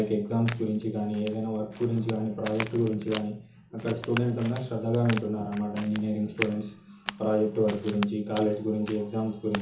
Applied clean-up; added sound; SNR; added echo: none; Crack; 12 dB; reverberation time 0.6 s.